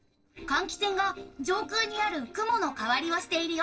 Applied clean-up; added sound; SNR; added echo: neural separator model SepFormer DNS4.